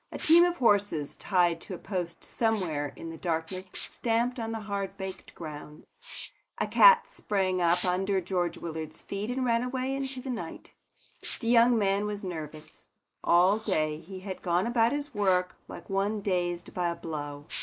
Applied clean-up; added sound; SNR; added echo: neural mask model Resemble Enhance denoiser.